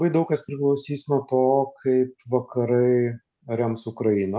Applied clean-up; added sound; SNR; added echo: none; none; none; none.